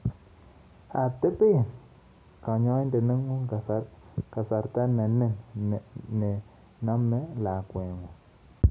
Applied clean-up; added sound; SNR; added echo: none; none; none; none.